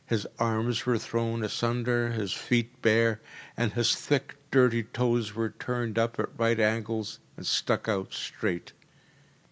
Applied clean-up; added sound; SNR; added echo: none; none; none; none.